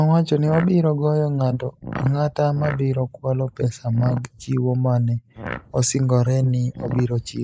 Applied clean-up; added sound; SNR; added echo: neural mask model Resemble Enhance denoiser.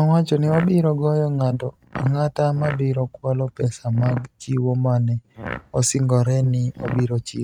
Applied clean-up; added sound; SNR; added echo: neural mask model RNNoise.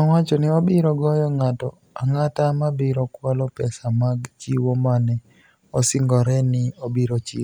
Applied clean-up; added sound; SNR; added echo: none; none; none; none.